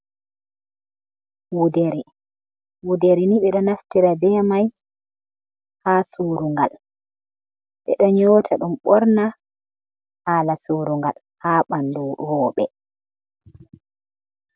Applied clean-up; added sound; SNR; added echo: none; none; none; none.